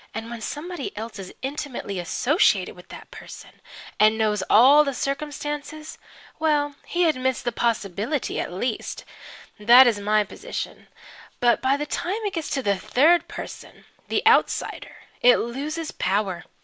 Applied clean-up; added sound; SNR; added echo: none; none; none; none.